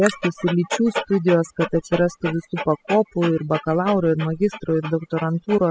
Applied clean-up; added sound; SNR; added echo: classical method spectral subtraction.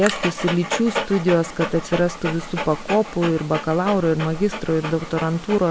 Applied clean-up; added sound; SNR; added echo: none; Dog; 9 dB; none.